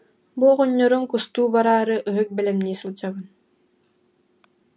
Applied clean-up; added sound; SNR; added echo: none; none; none; none.